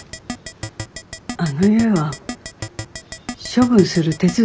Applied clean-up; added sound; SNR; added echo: none; Keyboard (musical); 13 dB; none.